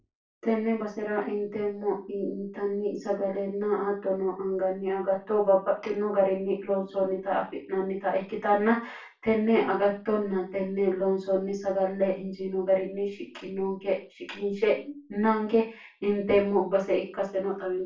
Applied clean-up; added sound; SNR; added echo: none; none; none; reverberation time 0.3 s.